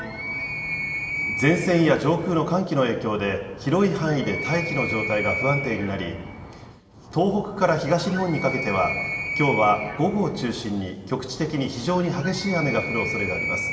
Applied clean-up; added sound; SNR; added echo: none; Animal; 7 dB; reverberation time 2.2 s.